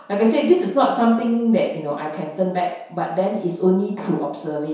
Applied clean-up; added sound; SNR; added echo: none; none; none; reverberation time 0.7 s.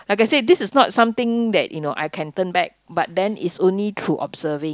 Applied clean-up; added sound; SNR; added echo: none; none; none; none.